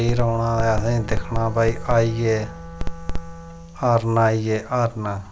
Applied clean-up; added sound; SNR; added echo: none; Wind instrument, woodwind instrument; 20 dB; none.